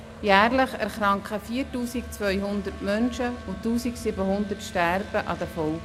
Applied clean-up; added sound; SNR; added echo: none; Wind instrument, woodwind instrument + Truck; 14 dB; none.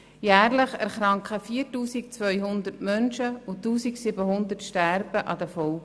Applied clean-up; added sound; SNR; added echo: none; none; none; none.